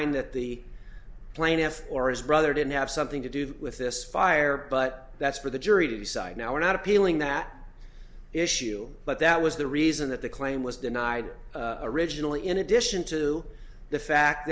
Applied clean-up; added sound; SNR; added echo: none; none; none; none.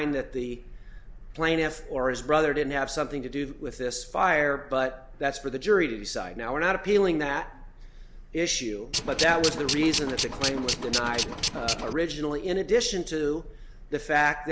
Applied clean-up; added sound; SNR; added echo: none; Tools; 3 dB; none.